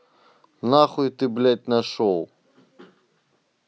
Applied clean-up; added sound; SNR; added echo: none; none; none; none.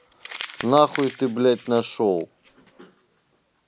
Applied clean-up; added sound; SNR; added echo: none; Crumpling, crinkling; 16 dB; none.